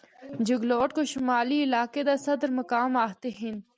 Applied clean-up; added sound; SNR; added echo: none; none; none; none.